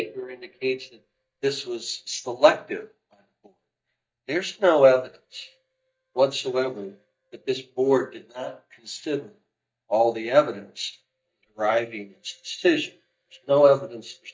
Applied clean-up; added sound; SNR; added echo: neural mask model DeepFilterNet 3.